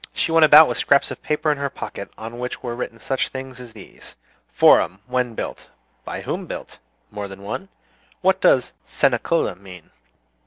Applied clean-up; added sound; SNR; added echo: none; none; none; none.